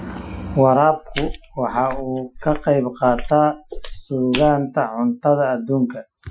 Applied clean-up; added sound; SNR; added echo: classical method Wiener filter.